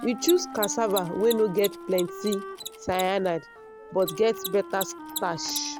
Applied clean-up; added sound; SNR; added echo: none; Mechanisms + Wind instrument, woodwind instrument; 10 dB; none.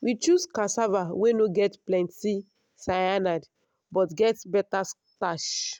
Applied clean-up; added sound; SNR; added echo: none; none; none; none.